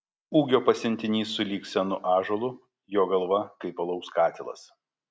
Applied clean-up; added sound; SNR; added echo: none; none; none; none.